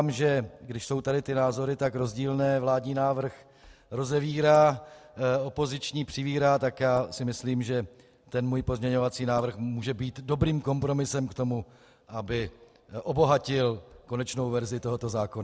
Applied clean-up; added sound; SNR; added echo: none; none; none; none.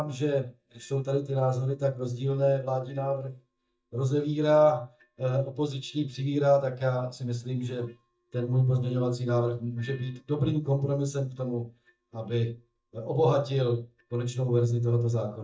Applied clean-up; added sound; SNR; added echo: neural mask model DeepFilterNet 3.